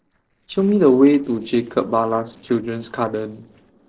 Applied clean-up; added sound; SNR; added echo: neural separator model SepFormer DNS4.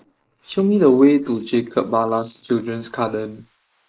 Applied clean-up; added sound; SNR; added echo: neural mask model Resemble Enhance denoiser.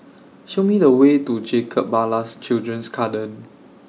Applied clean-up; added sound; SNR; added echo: none; none; none; none.